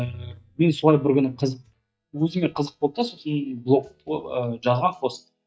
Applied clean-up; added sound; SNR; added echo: neural mask model DeepFilterNet 3.